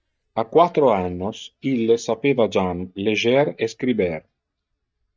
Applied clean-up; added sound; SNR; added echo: neural mask model DeepFilterNet 3.